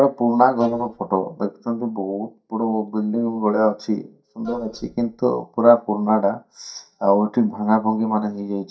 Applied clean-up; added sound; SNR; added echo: neural mask model DeepFilterNet 3.